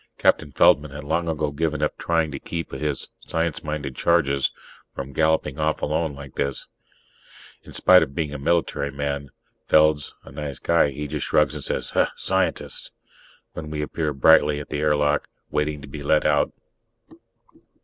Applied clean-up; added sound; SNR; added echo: none; none; none; none.